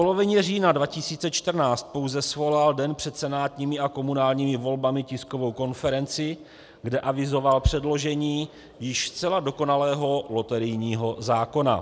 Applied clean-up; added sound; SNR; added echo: none; none; none; none.